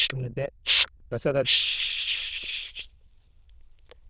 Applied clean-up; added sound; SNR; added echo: neural diffusion model UNIVERSE++.